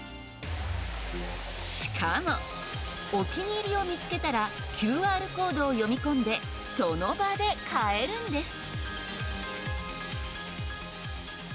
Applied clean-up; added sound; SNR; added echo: none; none; none; none.